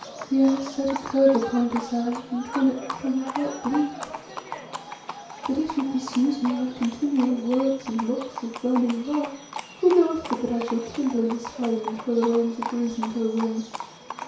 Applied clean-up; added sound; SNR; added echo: none; Livestock, farm animals, working animals; 11 dB; reverberation time 0.6 s.